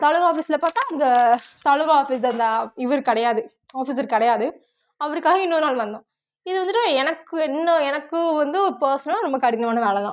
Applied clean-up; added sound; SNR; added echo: neural mask model RNNoise.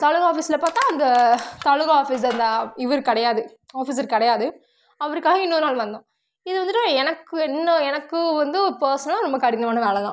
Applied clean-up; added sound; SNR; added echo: none; Crushing; 17 dB; none.